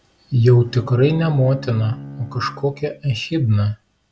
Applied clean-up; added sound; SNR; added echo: none; Bowed string instrument; 17 dB; none.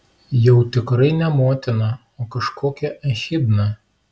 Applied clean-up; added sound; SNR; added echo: none; none; none; none.